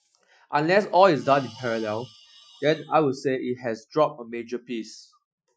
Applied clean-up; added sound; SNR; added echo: classical method Wiener filter.